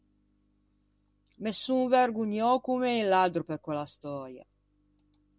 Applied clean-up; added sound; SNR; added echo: none; none; none; none.